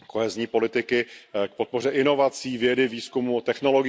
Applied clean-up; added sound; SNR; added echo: none; none; none; none.